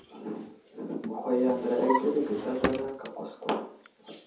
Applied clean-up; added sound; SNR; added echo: none; Drawer open or close; 7 dB; reverberation time 0.7 s.